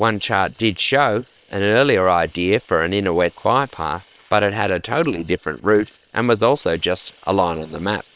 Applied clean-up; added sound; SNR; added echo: neural separator model SepFormer WHAM!.